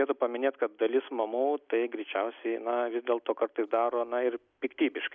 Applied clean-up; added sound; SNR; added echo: none; none; none; none.